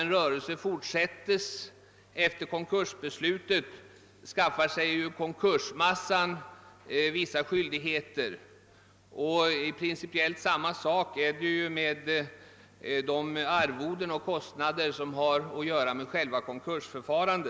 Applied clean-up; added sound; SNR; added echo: none; none; none; none.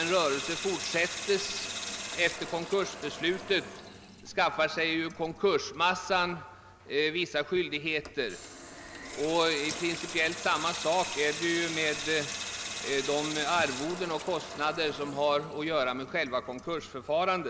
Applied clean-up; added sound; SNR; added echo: none; Sink (filling or washing) / Water tap, faucet; 10 dB; none.